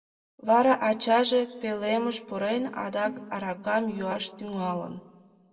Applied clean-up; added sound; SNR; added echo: none; Bowed string instrument; 18 dB; reverberation time 1.0 s.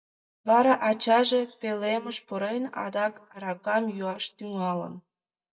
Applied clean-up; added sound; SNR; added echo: neural mask model DeepFilterNet 3.